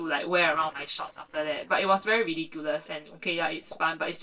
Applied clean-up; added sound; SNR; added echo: neural separator model SepFormer DNS4.